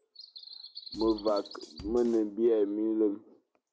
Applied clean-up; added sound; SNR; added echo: none; Bird vocalization, bird call, bird song + Drum kit; 18 dB; none.